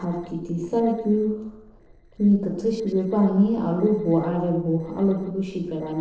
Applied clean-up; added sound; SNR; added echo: neural separator model SepFormer DNS4.